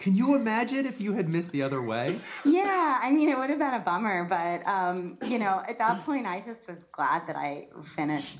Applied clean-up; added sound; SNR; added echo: none; Cough; 17 dB; reverberation time 0.4 s.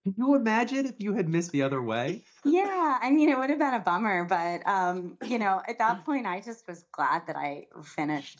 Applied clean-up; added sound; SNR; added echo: neural mask model DeepFilterNet 3.